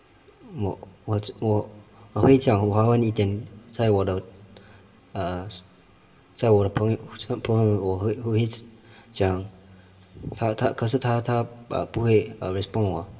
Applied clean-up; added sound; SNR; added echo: none; none; none; reverberation time 0.7 s.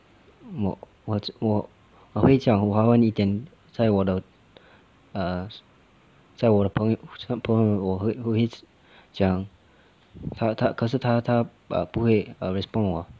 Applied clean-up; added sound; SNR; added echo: none; none; none; none.